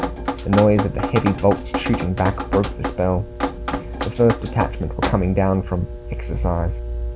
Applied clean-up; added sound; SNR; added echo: none; Drip; 4 dB; none.